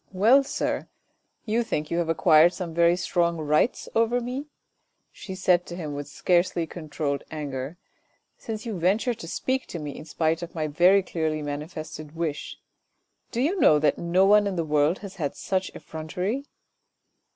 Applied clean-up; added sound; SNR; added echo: none; none; none; none.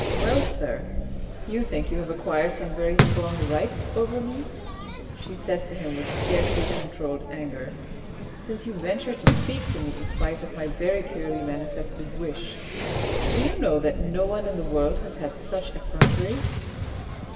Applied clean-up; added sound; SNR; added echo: none; Fireworks; -2 dB; reverberation time 1.8 s.